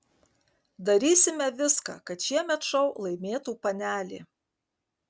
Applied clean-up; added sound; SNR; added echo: none; none; none; none.